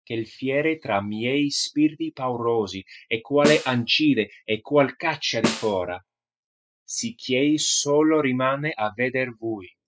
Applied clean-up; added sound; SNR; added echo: classical method spectral subtraction.